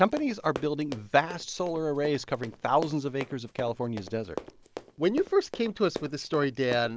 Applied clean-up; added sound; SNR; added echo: none; Run; 14 dB; none.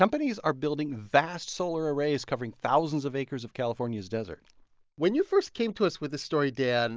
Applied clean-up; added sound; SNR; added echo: none; none; none; none.